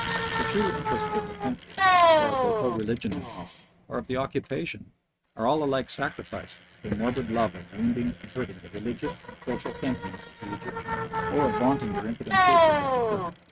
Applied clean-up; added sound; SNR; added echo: neural mask model RNNoise.